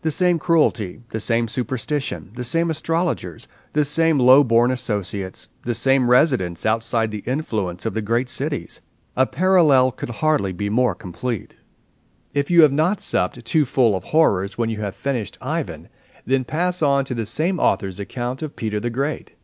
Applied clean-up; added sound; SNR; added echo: none; none; none; none.